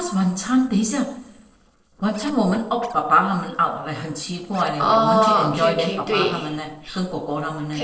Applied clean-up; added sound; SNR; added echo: neural separator model SepFormer DNS4.